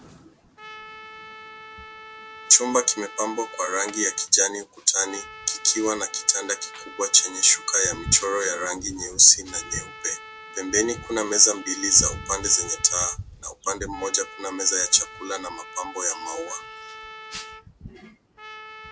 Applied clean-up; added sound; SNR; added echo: none; Trumpet; 17 dB; none.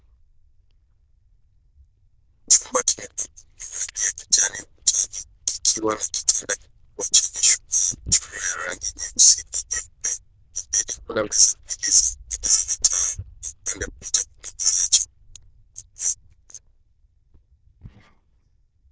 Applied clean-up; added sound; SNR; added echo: neural diffusion model UNIVERSE++.